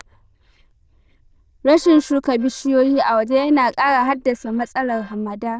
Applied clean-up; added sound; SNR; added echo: neural diffusion model UNIVERSE++.